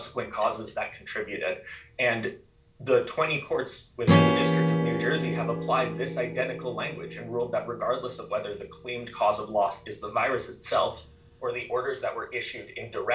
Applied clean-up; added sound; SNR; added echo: none; Strum; 2 dB; reverberation time 0.3 s.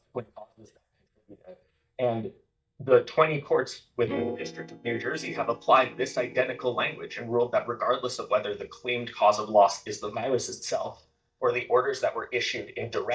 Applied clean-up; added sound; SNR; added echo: neural mask model DeepFilterNet 3.